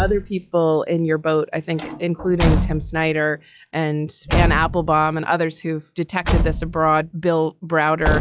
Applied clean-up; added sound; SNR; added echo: classical method log-MMSE.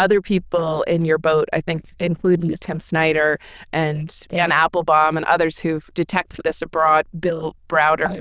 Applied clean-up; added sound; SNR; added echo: neural diffusion model UNIVERSE++.